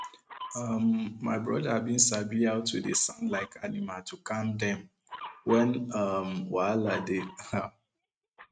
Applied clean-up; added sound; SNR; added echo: neural mask model RNNoise.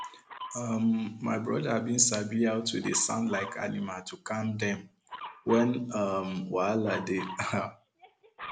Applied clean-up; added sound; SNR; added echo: none; Dog; 16 dB; none.